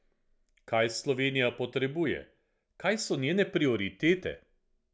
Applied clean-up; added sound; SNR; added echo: none; none; none; none.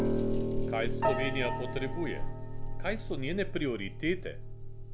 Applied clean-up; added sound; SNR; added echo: none; Piano + Buzz; -4 dB; none.